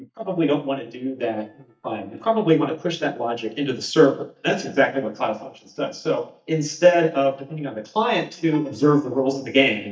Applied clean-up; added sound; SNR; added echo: neural mask model DeepFilterNet 3.